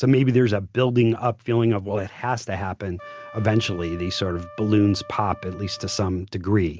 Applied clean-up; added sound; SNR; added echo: none; Trumpet; 20 dB; none.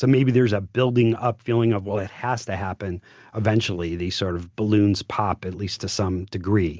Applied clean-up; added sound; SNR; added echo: none; none; none; none.